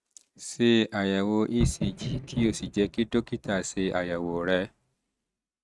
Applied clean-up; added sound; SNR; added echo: neural mask model RNNoise.